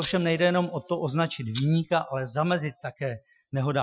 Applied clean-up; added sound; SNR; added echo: classical method Wiener filter.